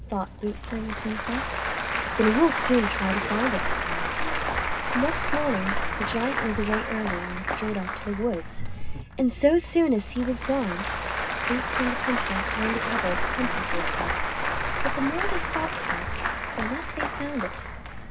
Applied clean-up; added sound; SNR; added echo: none; Applause / Crowd; -1 dB; reverberation time 0.2 s.